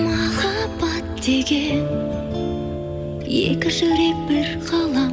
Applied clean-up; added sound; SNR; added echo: none; none; none; none.